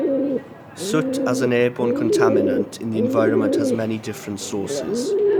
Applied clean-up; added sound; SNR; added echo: none; Bird; -3 dB; none.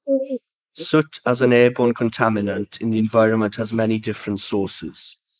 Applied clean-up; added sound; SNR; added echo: neural mask model Resemble Enhance denoiser.